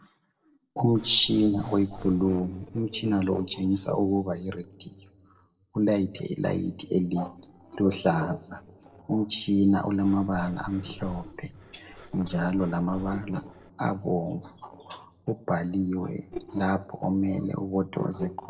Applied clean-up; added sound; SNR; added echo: neural separator model SepFormer DNS4.